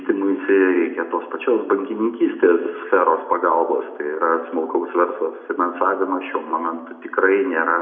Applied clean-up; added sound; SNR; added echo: none; none; none; reverberation time 0.6 s.